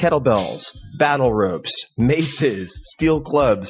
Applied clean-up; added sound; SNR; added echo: classical method Wiener filter.